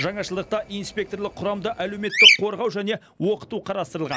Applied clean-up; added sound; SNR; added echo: none; Bird vocalization, bird call, bird song; -2 dB; none.